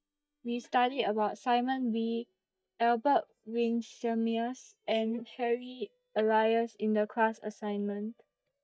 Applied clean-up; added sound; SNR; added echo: neural mask model DeepFilterNet 3.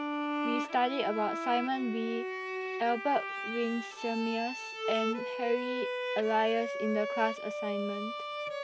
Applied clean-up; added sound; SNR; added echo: none; Bowed string instrument; 3 dB; none.